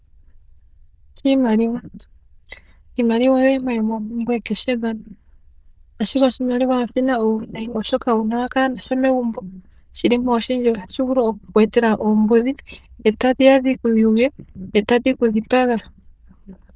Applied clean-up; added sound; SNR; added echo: neural diffusion model UNIVERSE++.